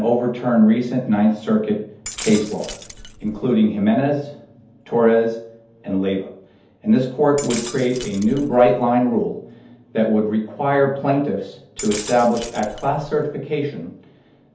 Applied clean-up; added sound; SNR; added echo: none; Glass; 15 dB; reverberation time 0.6 s.